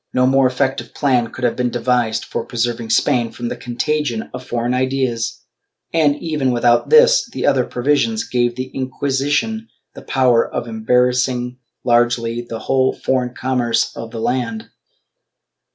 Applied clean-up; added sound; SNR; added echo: none; none; none; none.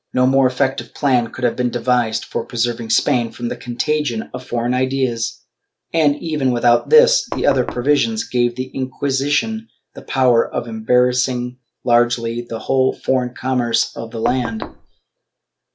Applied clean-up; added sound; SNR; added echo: none; Knock; 10 dB; none.